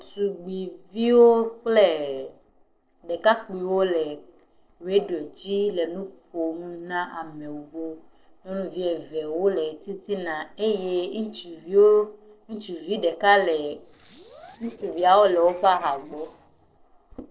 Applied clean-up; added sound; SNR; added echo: neural separator model SepFormer DNS4.